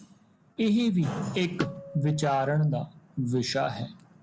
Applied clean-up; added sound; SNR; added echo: none; Tabla; 11 dB; none.